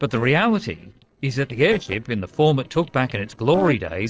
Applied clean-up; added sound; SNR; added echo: neural separator model SepFormer DNS4.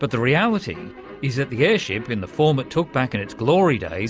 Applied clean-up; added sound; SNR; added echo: none; none; none; none.